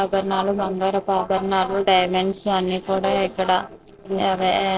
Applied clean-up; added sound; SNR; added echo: neural separator model SepFormer DNS4.